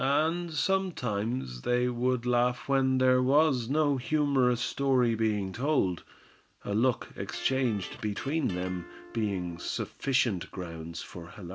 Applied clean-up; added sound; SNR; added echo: none; Electric guitar; 18 dB; none.